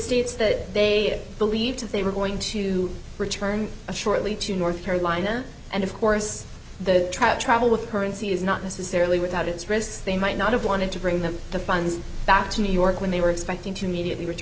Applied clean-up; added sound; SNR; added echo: none; none; none; none.